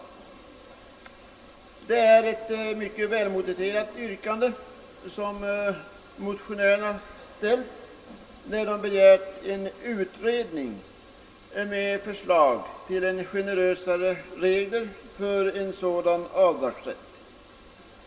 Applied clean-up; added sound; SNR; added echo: none; none; none; reverberation time 0.2 s.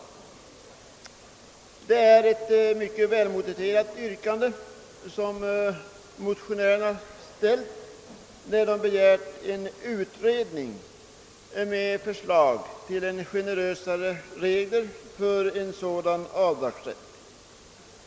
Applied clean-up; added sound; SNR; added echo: none; none; none; none.